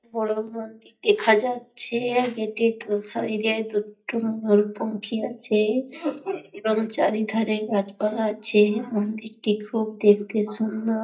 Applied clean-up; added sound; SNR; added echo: neural mask model DeepFilterNet 3.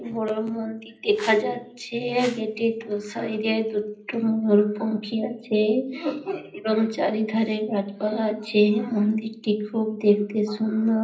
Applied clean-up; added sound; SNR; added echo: none; Whoosh, swoosh, swish; 18 dB; reverberation time 0.5 s.